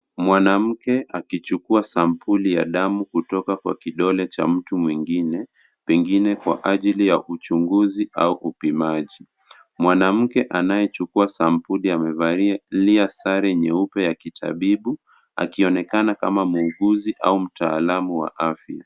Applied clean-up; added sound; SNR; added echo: none; none; none; none.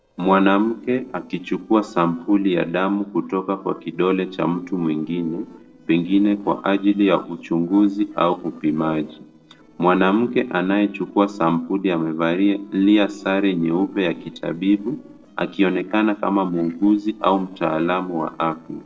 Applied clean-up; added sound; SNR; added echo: neural separator model SepFormer DNS4.